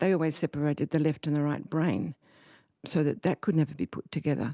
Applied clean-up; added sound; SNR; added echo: none; none; none; none.